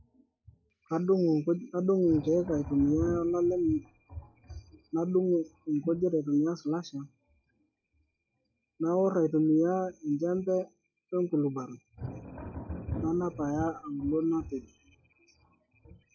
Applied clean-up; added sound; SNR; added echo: classical method log-MMSE.